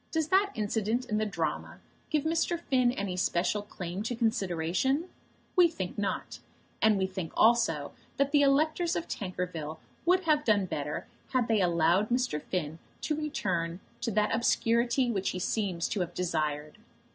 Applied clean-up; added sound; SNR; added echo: none; none; none; none.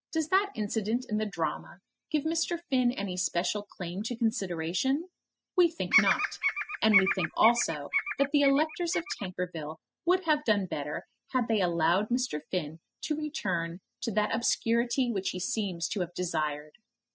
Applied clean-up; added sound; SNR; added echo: classical method spectral subtraction.